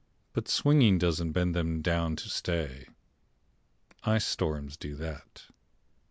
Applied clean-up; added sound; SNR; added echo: none; none; none; none.